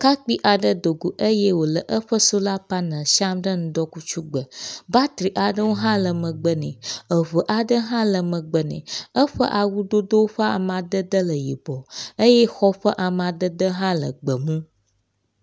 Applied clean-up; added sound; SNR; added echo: none; Guitar; 19 dB; none.